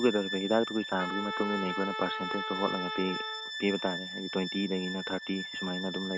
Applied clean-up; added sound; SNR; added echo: none; Trumpet + Bowed string instrument; 5 dB; none.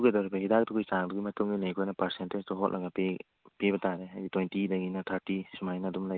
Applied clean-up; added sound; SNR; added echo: none; none; none; none.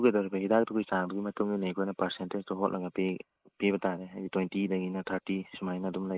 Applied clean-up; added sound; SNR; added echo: neural mask model Resemble Enhance denoiser.